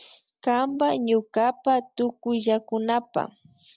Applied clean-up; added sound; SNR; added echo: none; none; none; none.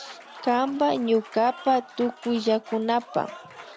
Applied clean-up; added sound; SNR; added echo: none; Applause / Crowd; 18 dB; none.